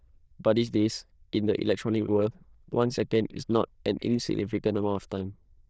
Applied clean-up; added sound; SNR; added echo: neural diffusion model UNIVERSE++.